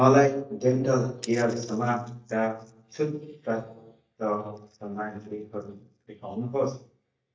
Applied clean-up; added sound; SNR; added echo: neural mask model DeepFilterNet 3.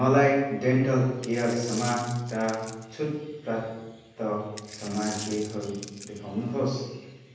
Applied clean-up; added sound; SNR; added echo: none; Coin (dropping); 16 dB; reverberation time 1.1 s.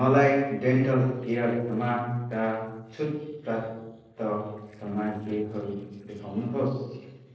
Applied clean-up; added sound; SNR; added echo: neural separator model SepFormer DNS4.